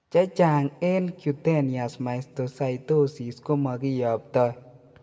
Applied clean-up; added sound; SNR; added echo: none; none; none; reverberation time 1.6 s.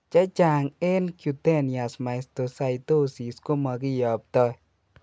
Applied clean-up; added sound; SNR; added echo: none; none; none; none.